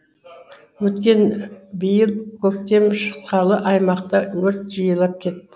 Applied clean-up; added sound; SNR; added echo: none; none; none; none.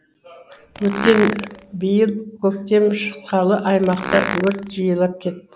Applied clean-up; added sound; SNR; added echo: none; Fart; 8 dB; none.